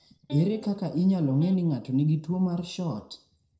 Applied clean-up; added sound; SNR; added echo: neural separator model SepFormer DNS4.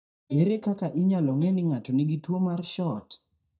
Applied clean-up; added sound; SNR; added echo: neural mask model DeepFilterNet 3.